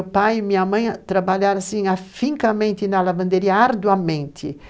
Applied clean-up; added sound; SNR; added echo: none; none; none; none.